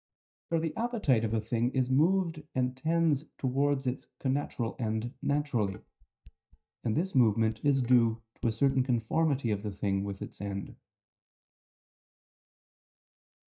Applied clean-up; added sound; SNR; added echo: neural mask model DeepFilterNet 3.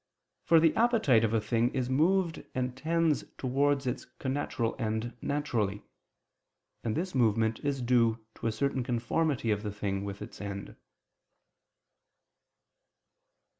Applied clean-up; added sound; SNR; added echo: none; none; none; none.